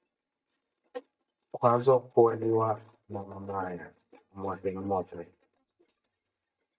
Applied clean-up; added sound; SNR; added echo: neural mask model DeepFilterNet 3.